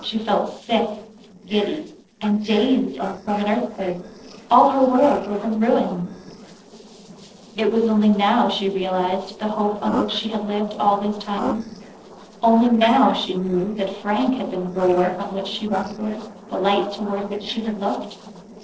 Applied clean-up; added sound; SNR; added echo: neural separator model SepFormer DNS4.